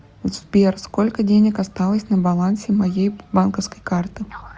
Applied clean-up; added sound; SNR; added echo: none; none; none; none.